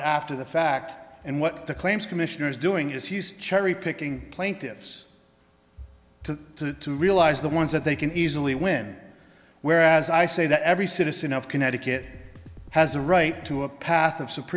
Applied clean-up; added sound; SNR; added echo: none; Drum kit; 18 dB; none.